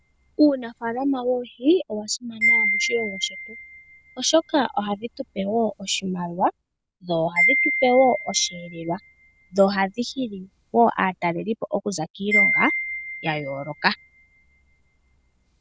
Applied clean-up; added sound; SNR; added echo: none; Wind chime; 4 dB; none.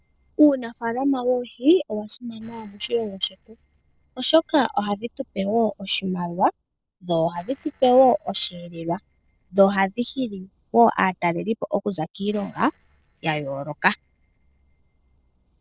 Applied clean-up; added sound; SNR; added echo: neural separator model SepFormer DNS4.